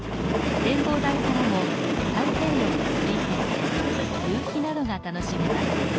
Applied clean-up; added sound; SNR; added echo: none; Train; -3 dB; none.